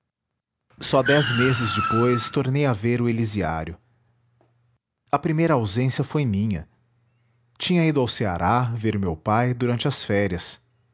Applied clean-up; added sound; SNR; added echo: none; Car; 5 dB; none.